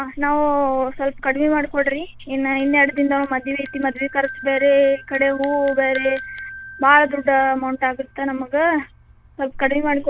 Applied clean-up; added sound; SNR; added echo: none; Bell; 5 dB; none.